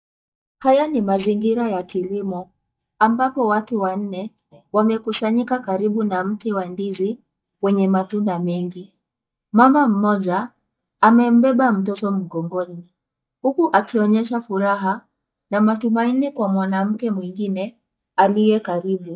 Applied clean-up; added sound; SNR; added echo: neural mask model DeepFilterNet 3.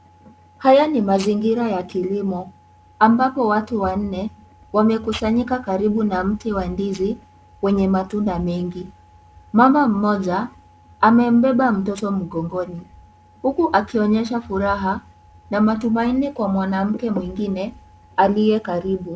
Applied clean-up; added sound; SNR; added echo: none; none; none; none.